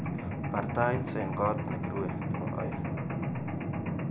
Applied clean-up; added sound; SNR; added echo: none; Mechanisms; -3 dB; reverberation time 0.3 s.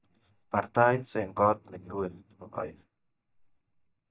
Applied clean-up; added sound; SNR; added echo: neural mask model DeepFilterNet 3.